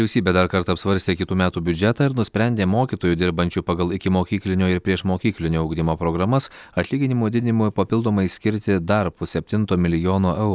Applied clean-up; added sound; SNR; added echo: none; none; none; none.